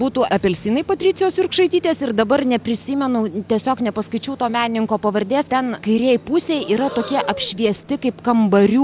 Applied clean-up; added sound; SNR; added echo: none; Breathing; 18 dB; none.